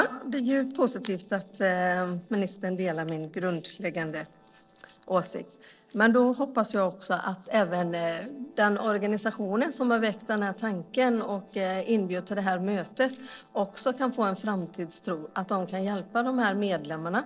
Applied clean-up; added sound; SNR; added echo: neural separator model SepFormer DNS4.